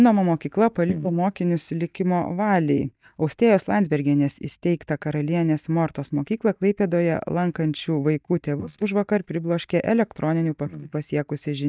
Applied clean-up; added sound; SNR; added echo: neural mask model DeepFilterNet 3.